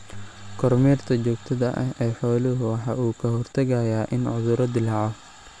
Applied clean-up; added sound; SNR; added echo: none; none; none; none.